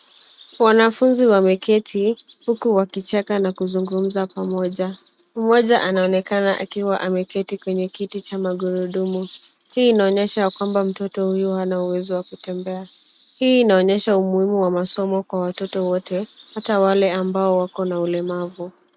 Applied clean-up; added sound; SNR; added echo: neural mask model RNNoise.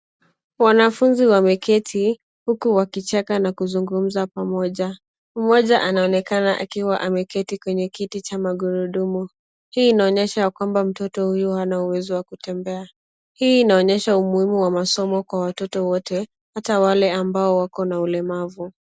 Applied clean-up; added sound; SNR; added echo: none; none; none; none.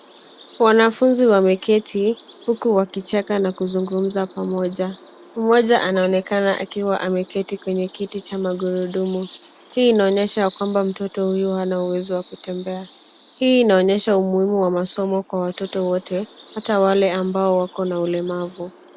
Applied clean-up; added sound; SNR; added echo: none; Bird vocalization, bird call, bird song; 19 dB; none.